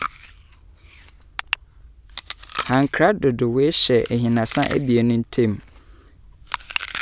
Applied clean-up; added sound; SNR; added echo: none; Chewing, mastication; 14 dB; none.